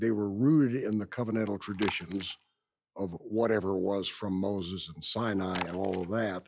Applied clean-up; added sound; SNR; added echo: classical method log-MMSE.